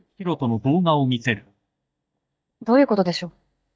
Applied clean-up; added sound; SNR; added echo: neural mask model DeepFilterNet 3.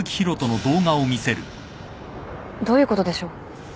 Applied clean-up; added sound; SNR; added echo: none; none; none; none.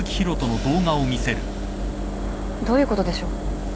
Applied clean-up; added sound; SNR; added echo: none; Engine; 2 dB; none.